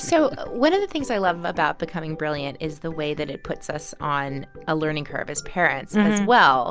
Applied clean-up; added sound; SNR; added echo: none; none; none; none.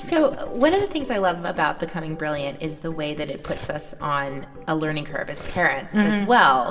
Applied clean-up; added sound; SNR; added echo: none; Cutlery, silverware; 20 dB; reverberation time 2.9 s.